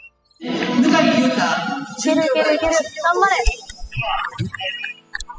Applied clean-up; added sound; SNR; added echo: classical method spectral subtraction.